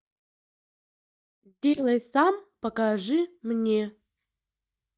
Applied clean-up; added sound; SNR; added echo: neural mask model DeepFilterNet 3.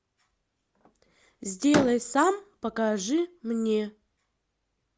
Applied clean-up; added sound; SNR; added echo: none; Slam; 8 dB; none.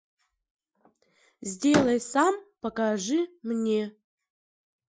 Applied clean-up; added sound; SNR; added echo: classical method Wiener filter.